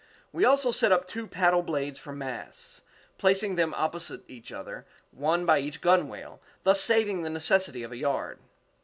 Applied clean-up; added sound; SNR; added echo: none; none; none; none.